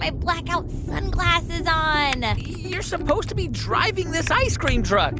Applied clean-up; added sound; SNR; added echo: none; Typing; 16 dB; none.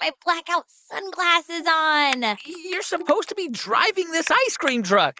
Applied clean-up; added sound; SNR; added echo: neural mask model Resemble Enhance denoiser.